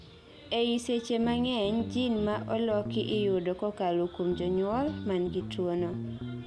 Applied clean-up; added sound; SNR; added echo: none; Guitar; 9 dB; none.